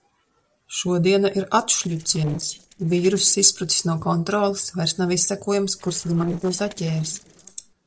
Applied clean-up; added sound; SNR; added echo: neural separator model SepFormer DNS4.